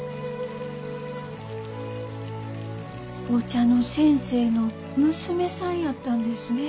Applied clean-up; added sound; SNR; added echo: none; none; none; none.